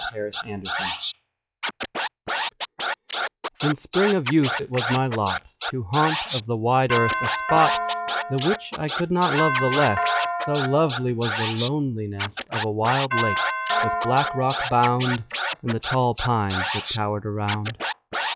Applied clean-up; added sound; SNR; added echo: classical method log-MMSE.